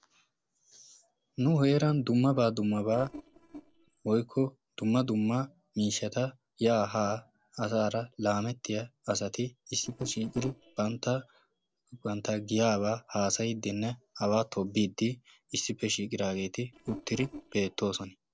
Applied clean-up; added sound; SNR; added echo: neural separator model SepFormer DNS4.